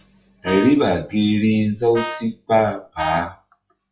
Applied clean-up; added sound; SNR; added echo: classical method log-MMSE.